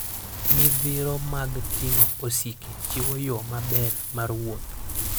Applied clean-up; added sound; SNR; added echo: none; Wind; -4 dB; none.